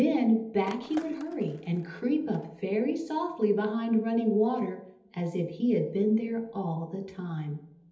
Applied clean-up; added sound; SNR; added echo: none; Skateboard; 20 dB; reverberation time 1.2 s.